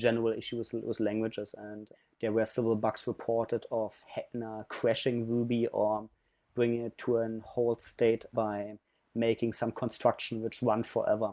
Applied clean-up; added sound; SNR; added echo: none; none; none; none.